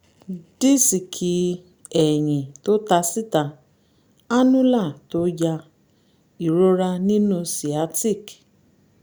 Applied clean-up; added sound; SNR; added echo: none; none; none; none.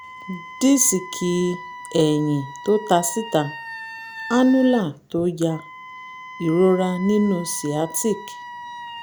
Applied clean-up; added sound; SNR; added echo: none; Wind instrument, woodwind instrument; 15 dB; none.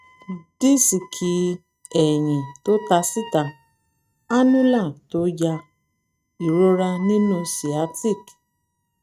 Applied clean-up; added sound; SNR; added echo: neural mask model RNNoise.